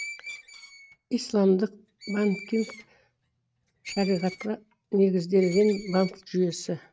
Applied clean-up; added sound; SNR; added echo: neural mask model RNNoise.